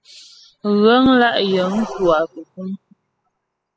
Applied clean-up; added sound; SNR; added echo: classical method spectral subtraction.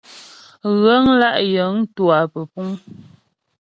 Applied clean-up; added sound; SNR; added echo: none; none; none; none.